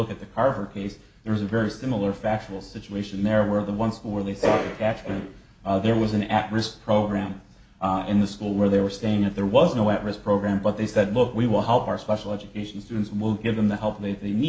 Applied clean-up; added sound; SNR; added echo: none; none; none; none.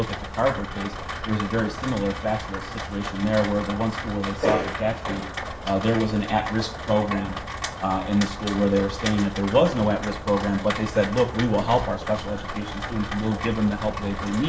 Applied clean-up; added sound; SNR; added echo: none; Rain; 8 dB; none.